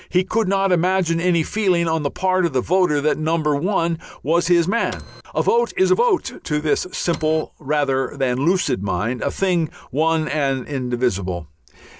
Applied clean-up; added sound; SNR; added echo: neural separator model SepFormer DNS4.